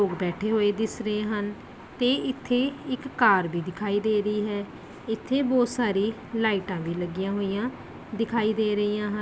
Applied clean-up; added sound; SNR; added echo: none; none; none; none.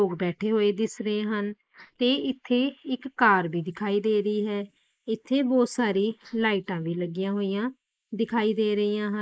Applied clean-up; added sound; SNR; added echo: neural mask model Resemble Enhance denoiser.